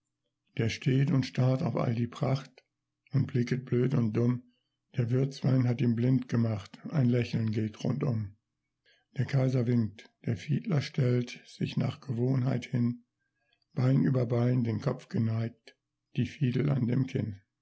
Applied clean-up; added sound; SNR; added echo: none; none; none; none.